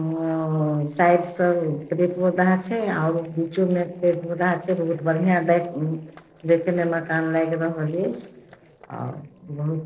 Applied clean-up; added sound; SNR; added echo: neural separator model SepFormer DNS4.